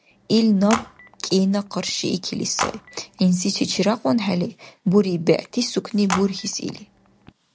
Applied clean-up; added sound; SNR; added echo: none; Telephone; 12 dB; none.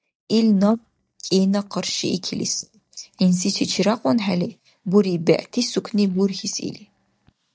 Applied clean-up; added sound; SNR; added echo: neural mask model DeepFilterNet 3.